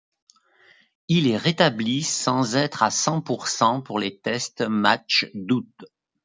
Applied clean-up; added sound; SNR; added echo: none; none; none; none.